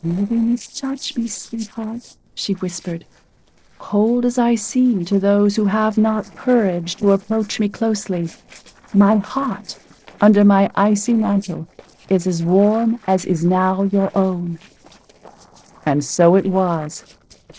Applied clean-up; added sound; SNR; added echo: neural separator model SepFormer DNS4.